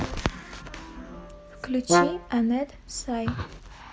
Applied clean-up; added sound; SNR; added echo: none; Brass instrument; -5 dB; none.